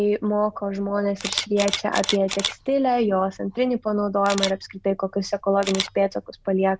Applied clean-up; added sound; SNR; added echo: none; Camera; 11 dB; none.